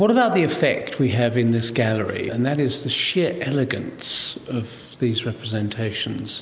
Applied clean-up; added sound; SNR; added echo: none; none; none; none.